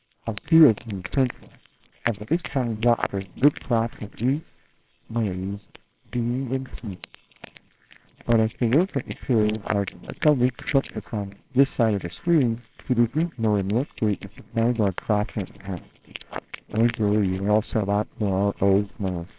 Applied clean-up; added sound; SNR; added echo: neural separator model SepFormer WHAMR!.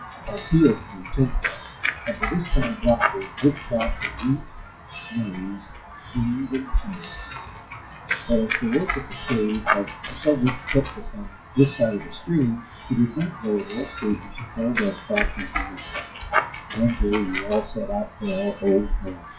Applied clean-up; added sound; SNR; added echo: classical method WPE with log-MMSE.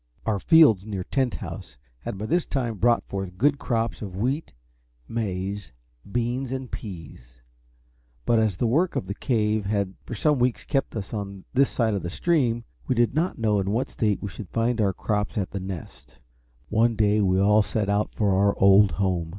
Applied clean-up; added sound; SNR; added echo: none; none; none; none.